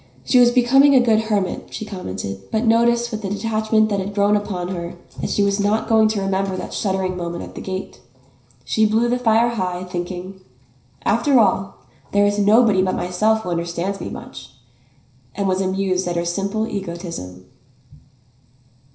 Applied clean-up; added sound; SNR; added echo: none; none; none; reverberation time 0.5 s.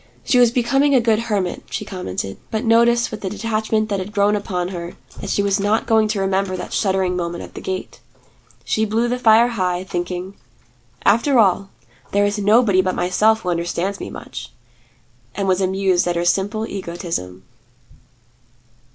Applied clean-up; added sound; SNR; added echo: none; none; none; none.